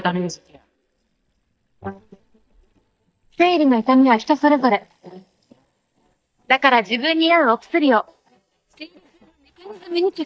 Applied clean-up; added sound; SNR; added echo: neural mask model DeepFilterNet 3.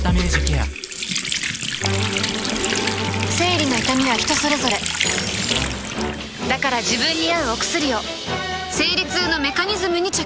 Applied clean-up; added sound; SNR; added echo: none; Water tap, faucet; 5 dB; none.